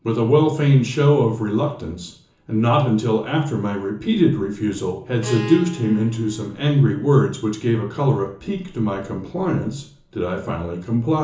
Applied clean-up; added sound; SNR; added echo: none; Bowed string instrument; 16 dB; reverberation time 0.7 s.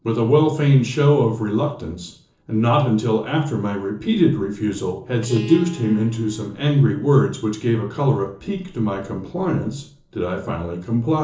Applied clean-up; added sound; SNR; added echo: neural separator model SepFormer DNS4.